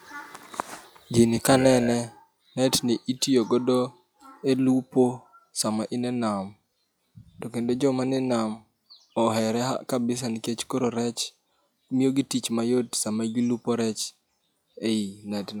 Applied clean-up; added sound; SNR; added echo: classical method log-MMSE.